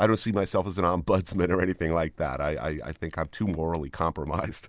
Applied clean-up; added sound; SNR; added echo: none; none; none; none.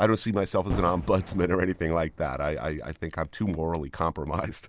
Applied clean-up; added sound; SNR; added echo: none; Boom; 13 dB; none.